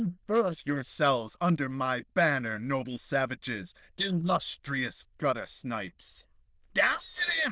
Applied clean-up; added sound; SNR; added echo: neural diffusion model UNIVERSE++.